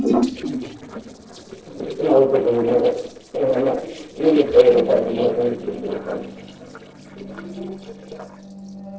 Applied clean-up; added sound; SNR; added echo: neural separator model SepFormer DNS4.